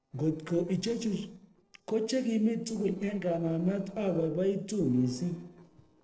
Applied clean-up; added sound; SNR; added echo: neural separator model SepFormer DNS4.